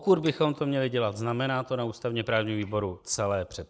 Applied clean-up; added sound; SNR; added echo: neural mask model Resemble Enhance denoiser.